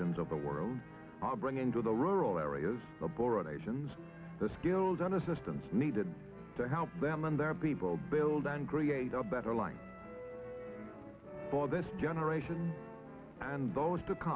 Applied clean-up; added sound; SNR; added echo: none; none; none; none.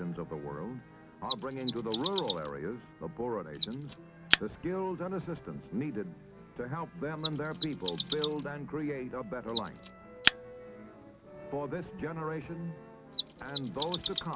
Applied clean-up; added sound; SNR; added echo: none; Mechanisms; 2 dB; none.